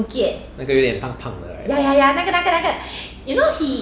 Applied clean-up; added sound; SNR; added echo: none; none; none; none.